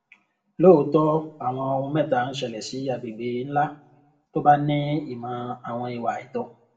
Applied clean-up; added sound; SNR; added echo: none; none; none; reverberation time 0.4 s.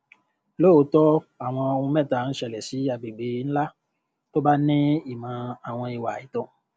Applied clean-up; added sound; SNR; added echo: none; none; none; none.